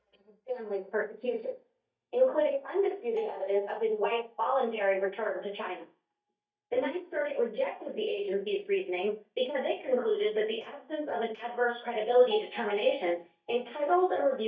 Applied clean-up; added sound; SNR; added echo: neural mask model DeepFilterNet 3.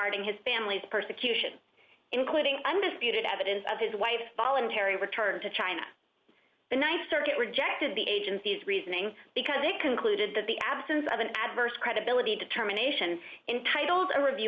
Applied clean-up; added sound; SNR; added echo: none; none; none; none.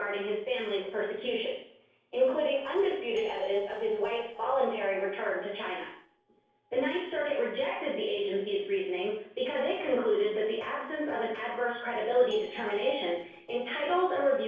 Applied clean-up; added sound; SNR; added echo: neural separator model SepFormer DNS4.